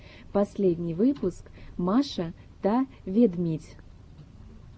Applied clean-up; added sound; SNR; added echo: none; none; none; none.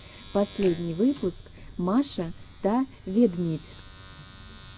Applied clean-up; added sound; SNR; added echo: none; Domestic sounds, home sounds; 18 dB; none.